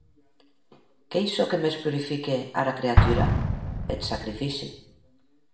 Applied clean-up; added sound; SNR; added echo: none; Explosion; -1 dB; reverberation time 0.7 s.